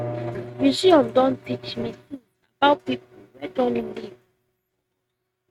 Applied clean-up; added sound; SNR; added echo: neural mask model RNNoise.